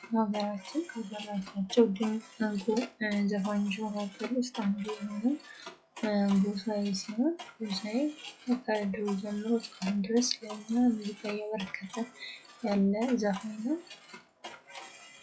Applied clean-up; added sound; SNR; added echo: classical method log-MMSE.